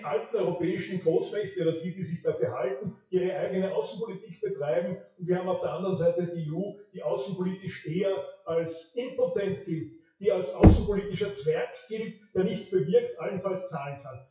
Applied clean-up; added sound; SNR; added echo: classical method WPE with log-MMSE.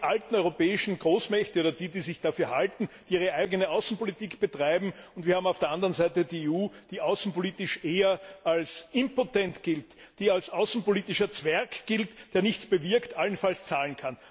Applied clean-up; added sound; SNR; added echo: none; none; none; none.